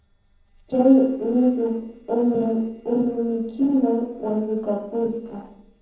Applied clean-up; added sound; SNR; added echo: neural separator model SepFormer DNS4.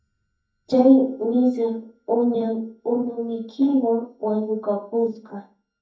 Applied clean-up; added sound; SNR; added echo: neural mask model DeepFilterNet 3.